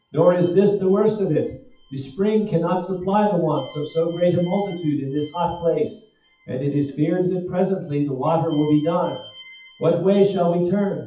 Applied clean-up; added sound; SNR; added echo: classical method WPE with log-MMSE.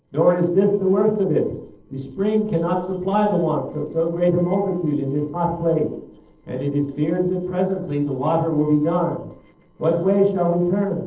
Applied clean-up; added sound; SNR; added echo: neural separator model SepFormer DNS4.